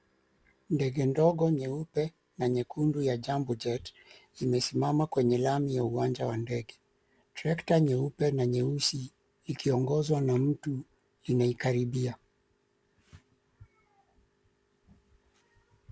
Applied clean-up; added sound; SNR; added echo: none; none; none; none.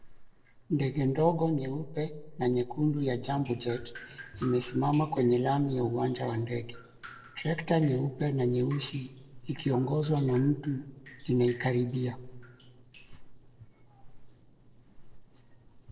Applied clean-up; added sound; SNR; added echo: neural separator model SepFormer DNS4.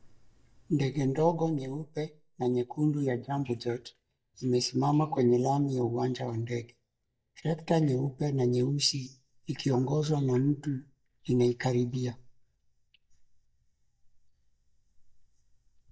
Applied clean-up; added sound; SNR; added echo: neural mask model DeepFilterNet 3.